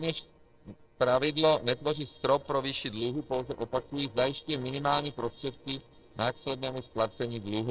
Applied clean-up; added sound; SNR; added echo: neural separator model SepFormer DNS4.